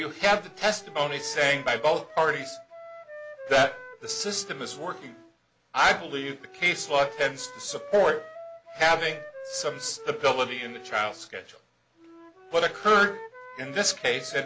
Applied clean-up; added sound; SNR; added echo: none; Wind instrument, woodwind instrument; 16 dB; none.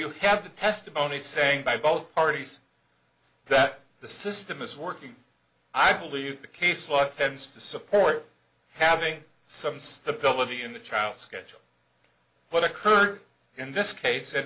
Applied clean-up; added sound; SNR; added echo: none; none; none; none.